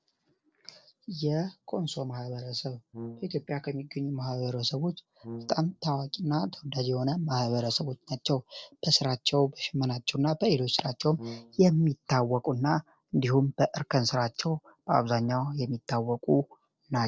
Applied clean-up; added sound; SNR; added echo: neural separator model SepFormer DNS4.